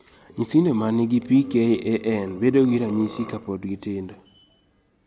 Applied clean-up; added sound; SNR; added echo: none; Burping, eructation; 20 dB; none.